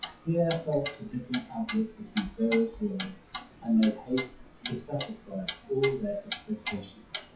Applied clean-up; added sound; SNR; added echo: classical method WPE with log-MMSE.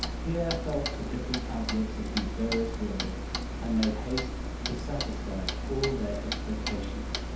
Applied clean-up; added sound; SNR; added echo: none; Clock; 0 dB; reverberation time 0.6 s.